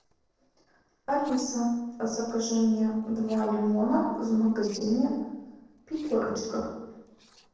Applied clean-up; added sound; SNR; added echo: neural separator model SepFormer DNS4.